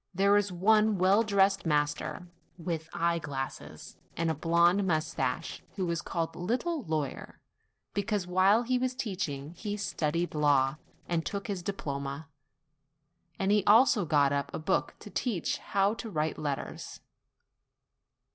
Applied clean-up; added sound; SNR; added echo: neural separator model SepFormer DNS4.